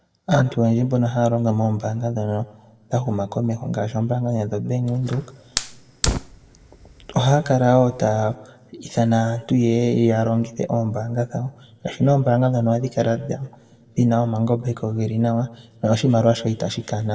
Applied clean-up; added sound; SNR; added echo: none; Fire; 10 dB; reverberation time 1.1 s.